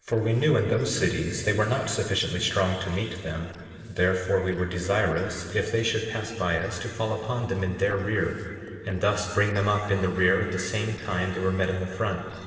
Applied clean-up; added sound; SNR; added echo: neural separator model SepFormer DNS4.